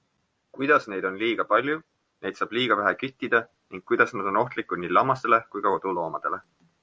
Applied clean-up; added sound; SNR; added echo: none; none; none; none.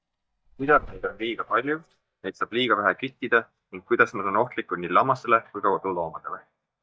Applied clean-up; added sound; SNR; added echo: neural mask model DeepFilterNet 3.